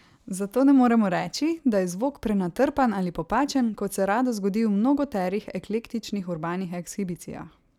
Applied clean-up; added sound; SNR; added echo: none; none; none; none.